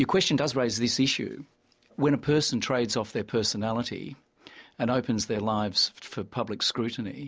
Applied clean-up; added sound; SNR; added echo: none; none; none; none.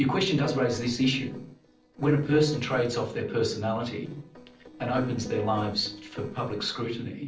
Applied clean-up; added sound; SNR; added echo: neural separator model SepFormer DNS4.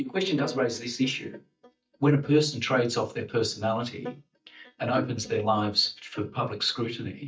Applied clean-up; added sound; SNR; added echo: neural mask model DeepFilterNet 3.